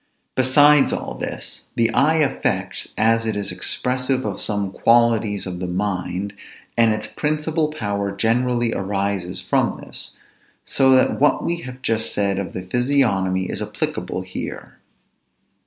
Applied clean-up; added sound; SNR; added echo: none; none; none; none.